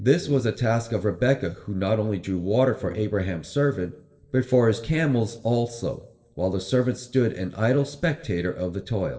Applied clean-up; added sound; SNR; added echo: neural separator model SepFormer DNS4.